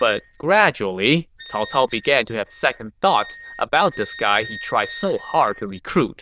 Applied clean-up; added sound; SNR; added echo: neural diffusion model UNIVERSE++.